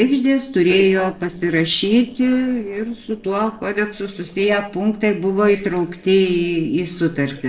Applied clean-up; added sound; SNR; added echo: neural separator model SepFormer DNS4.